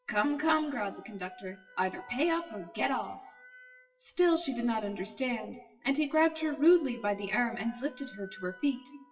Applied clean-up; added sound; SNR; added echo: classical method WPE with log-MMSE.